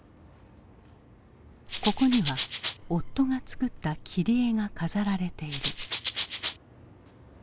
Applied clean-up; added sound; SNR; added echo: none; Rattle (instrument); 4 dB; none.